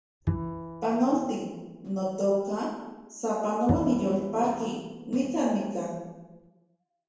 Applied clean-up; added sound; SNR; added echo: none; Bowed string instrument; 9 dB; reverberation time 1.0 s.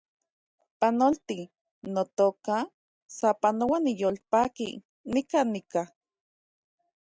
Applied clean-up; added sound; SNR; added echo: none; none; none; none.